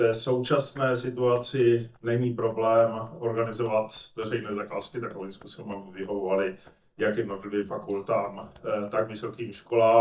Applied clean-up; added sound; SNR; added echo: neural mask model DeepFilterNet 3.